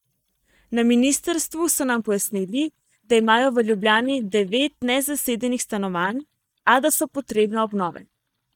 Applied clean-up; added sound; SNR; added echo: neural mask model DeepFilterNet 3.